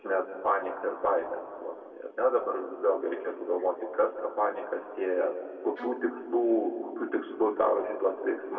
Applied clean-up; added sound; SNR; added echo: none; Bowed string instrument; 15 dB; reverberation time 2.0 s.